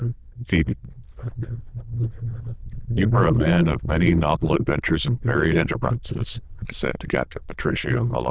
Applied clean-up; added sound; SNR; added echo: neural diffusion model UNIVERSE++.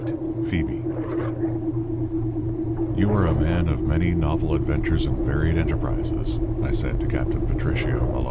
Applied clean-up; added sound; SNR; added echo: none; Engine; -3 dB; none.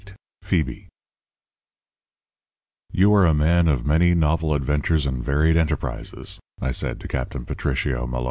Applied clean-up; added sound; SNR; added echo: none; none; none; none.